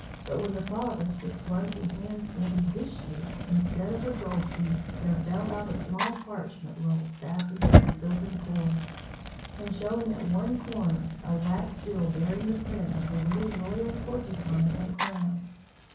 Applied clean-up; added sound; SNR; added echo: none; Fire; 1 dB; reverberation time 0.6 s.